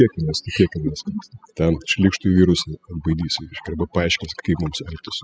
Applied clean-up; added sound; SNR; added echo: classical method spectral subtraction.